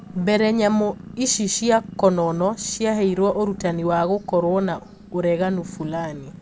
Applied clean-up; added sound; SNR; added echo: none; Purr; 18 dB; none.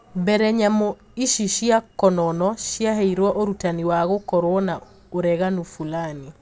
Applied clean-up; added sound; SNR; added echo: none; none; none; none.